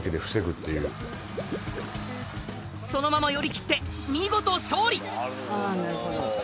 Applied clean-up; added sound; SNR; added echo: none; Water / Liquid; 14 dB; none.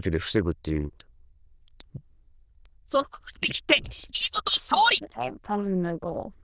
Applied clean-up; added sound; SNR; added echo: neural diffusion model UNIVERSE++.